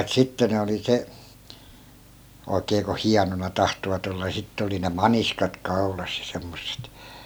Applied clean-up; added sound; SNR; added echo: none; none; none; none.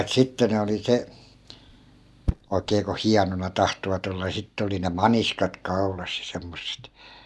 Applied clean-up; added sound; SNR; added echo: neural mask model DeepFilterNet 3.